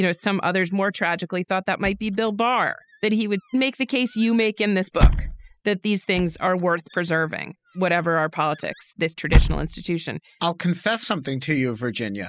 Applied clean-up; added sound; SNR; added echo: classical method spectral subtraction.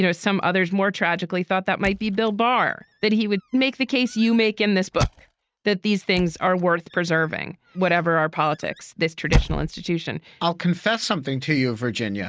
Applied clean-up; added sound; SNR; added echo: neural mask model RNNoise.